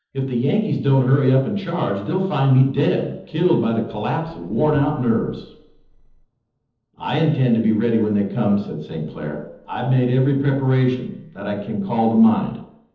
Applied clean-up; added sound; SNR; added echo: neural separator model SepFormer DNS4.